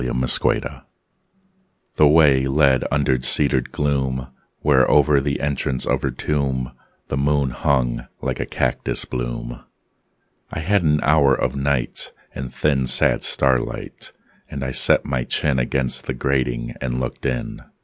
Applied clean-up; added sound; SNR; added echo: none; none; none; none.